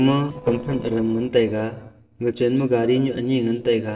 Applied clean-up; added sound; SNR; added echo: neural separator model SepFormer DNS4.